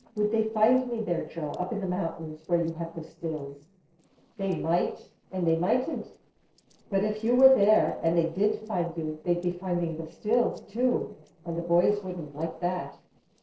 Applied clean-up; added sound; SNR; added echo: neural separator model SepFormer DNS4.